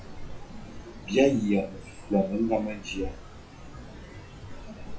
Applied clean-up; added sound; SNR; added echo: classical method WPE with log-MMSE.